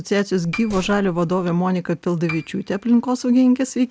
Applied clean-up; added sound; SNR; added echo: none; Slam + Piano; 18 dB; none.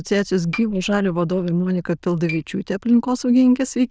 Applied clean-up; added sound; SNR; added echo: neural diffusion model UNIVERSE++.